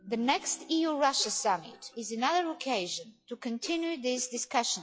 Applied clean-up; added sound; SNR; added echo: classical method log-MMSE.